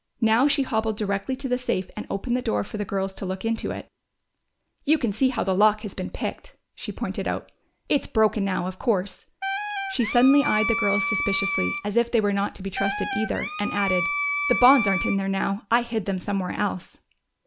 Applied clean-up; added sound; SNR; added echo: none; Wind instrument, woodwind instrument; 3 dB; none.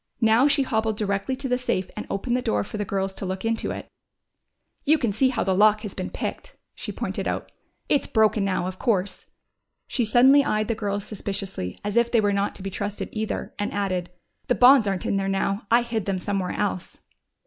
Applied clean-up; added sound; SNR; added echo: neural mask model Resemble Enhance denoiser.